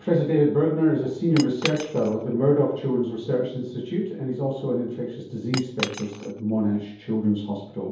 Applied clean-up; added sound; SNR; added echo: none; Cutlery, silverware / Chink, clink; 13 dB; reverberation time 0.7 s.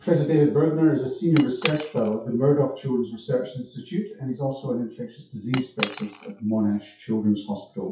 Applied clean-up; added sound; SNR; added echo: classical method WPE with log-MMSE.